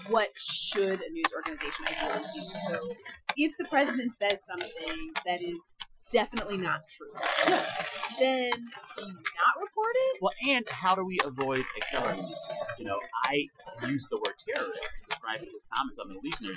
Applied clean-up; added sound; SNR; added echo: classical method Wiener filter.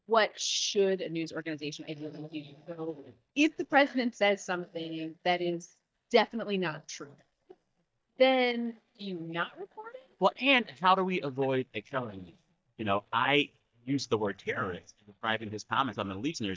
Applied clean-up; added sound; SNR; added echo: neural mask model DeepFilterNet 3.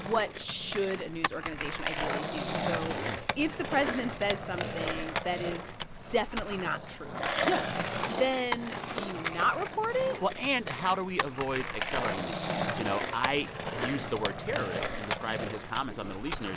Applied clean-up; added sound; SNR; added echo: none; Skateboard; 1 dB; none.